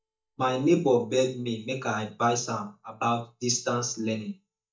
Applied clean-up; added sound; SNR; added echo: neural mask model DeepFilterNet 3.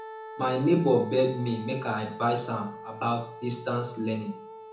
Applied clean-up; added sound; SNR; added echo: none; Wind instrument, woodwind instrument; 14 dB; reverberation time 0.7 s.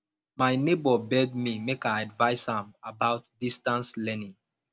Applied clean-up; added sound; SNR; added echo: none; none; none; none.